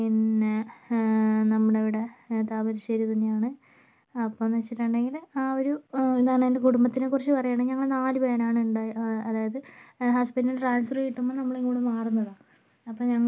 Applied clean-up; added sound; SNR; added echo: none; none; none; none.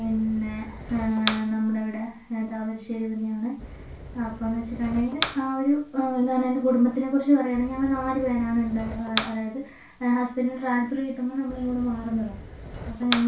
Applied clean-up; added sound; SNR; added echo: none; Fire; 10 dB; reverberation time 0.3 s.